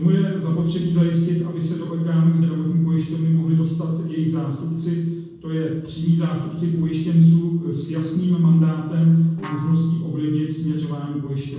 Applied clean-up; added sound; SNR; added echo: neural separator model SepFormer DNS4.